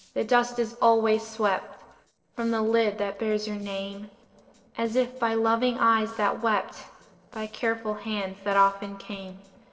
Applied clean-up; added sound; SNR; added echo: neural separator model SepFormer DNS4.